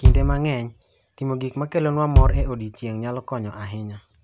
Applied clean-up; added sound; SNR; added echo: none; Bass drum; -4 dB; none.